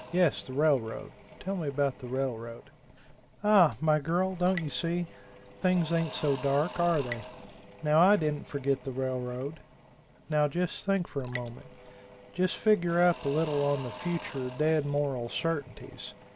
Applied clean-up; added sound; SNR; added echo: none; Engine / Drill / Mechanisms + Raindrop; 17 dB; none.